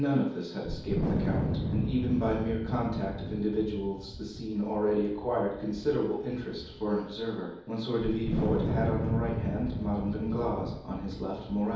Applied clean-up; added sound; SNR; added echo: none; Wind; 3 dB; reverberation time 2.2 s.